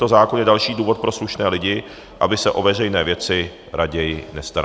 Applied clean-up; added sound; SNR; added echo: none; none; none; none.